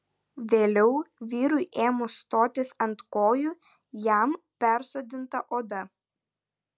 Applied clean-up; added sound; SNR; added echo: none; none; none; none.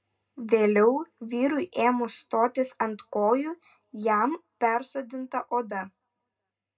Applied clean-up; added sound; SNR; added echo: none; none; none; reverberation time 0.2 s.